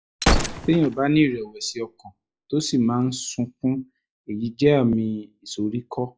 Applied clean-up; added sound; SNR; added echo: classical method log-MMSE.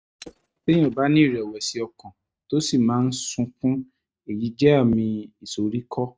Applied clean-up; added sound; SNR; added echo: neural mask model RNNoise.